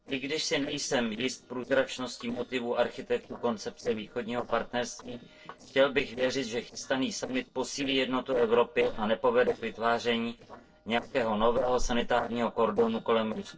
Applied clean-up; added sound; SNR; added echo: neural separator model SepFormer DNS4.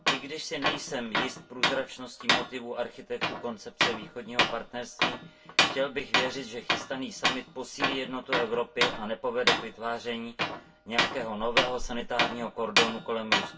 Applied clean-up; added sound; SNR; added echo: none; Tools; -3 dB; reverberation time 0.1 s.